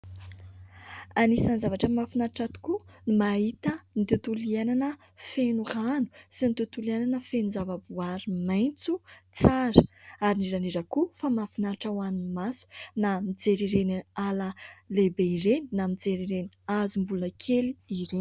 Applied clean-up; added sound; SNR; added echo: none; none; none; none.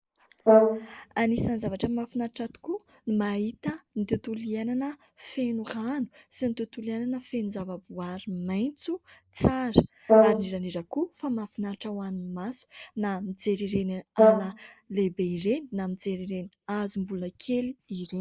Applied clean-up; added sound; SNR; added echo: neural mask model Resemble Enhance denoiser.